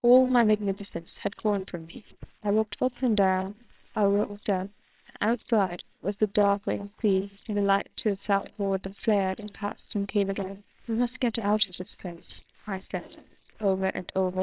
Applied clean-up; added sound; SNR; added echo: neural separator model SepFormer WHAMR!.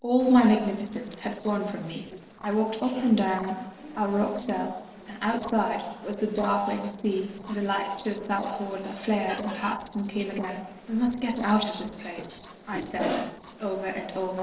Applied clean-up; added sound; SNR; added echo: neural separator model SepFormer DNS4.